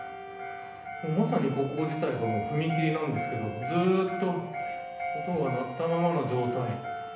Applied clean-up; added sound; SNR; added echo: none; Bowed string instrument; 18 dB; reverberation time 0.8 s.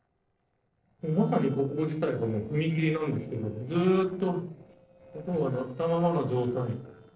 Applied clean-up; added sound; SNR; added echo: neural separator model SepFormer DNS4.